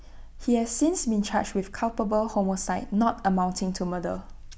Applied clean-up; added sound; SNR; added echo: none; none; none; none.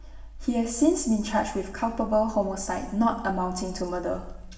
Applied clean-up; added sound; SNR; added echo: none; none; none; reverberation time 1.0 s.